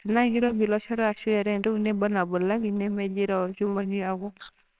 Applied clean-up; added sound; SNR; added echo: neural separator model SepFormer WHAMR!.